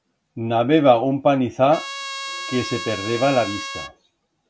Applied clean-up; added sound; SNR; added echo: none; Trumpet; 10 dB; none.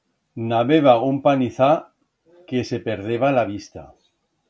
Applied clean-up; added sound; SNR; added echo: none; none; none; none.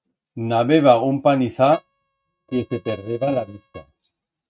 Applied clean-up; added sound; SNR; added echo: neural mask model RNNoise.